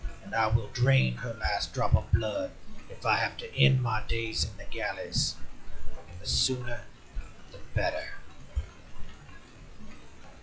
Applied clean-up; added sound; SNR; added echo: classical method log-MMSE.